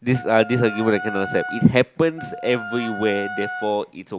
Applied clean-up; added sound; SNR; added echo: none; Wind instrument, woodwind instrument; 11 dB; none.